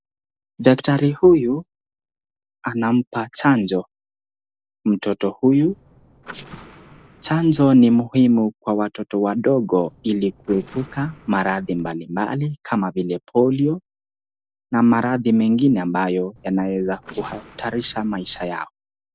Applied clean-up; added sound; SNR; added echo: neural separator model SepFormer DNS4.